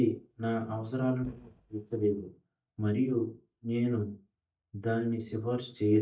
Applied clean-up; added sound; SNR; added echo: neural mask model DeepFilterNet 3.